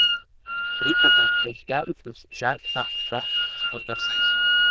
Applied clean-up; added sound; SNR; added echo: neural diffusion model UNIVERSE++.